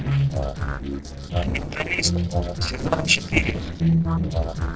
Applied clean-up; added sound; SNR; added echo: neural separator model SepFormer DNS4.